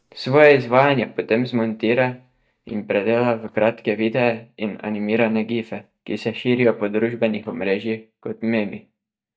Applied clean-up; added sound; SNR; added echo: neural mask model DeepFilterNet 3.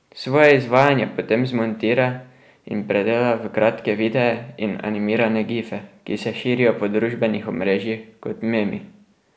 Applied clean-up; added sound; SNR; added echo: none; none; none; none.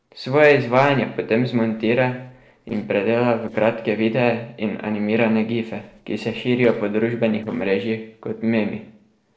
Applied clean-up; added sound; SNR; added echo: neural separator model SepFormer DNS4.